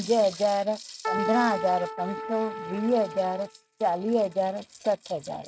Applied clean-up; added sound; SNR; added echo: neural mask model RNNoise.